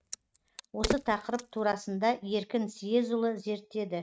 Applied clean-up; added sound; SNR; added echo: neural mask model RNNoise.